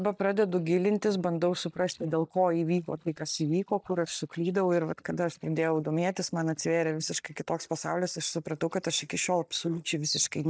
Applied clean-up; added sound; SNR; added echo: neural mask model DeepFilterNet 3.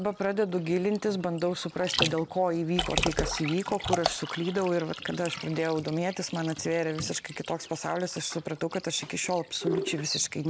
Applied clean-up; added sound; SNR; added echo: none; Liquid; 8 dB; none.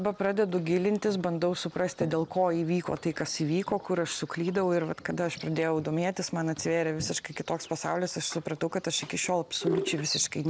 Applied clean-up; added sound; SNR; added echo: none; none; none; none.